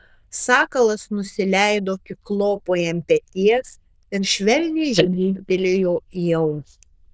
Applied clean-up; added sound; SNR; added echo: neural diffusion model UNIVERSE++.